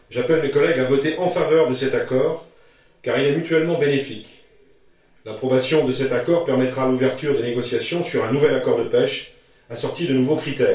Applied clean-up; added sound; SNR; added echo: none; none; none; reverberation time 0.3 s.